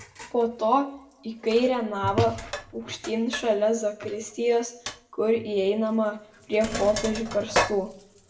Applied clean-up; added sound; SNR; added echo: none; Sink (filling or washing); 10 dB; reverberation time 0.6 s.